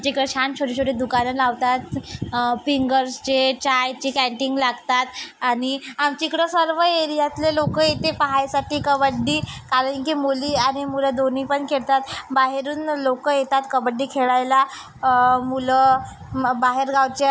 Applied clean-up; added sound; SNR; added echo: none; none; none; none.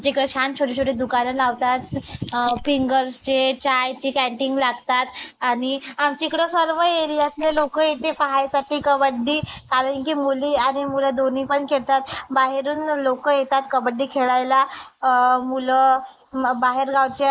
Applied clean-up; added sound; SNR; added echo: neural mask model Resemble Enhance denoiser.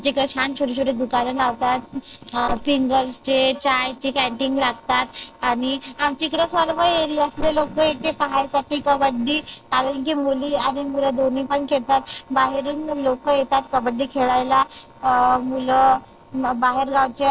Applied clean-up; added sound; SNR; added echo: neural separator model SepFormer DNS4.